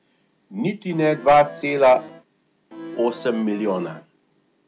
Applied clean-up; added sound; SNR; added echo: none; Accordion; 16 dB; none.